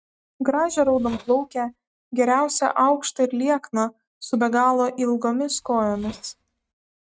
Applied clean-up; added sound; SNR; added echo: neural mask model RNNoise.